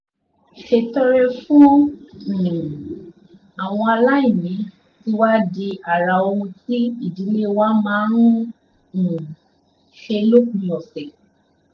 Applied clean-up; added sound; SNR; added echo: none; none; none; none.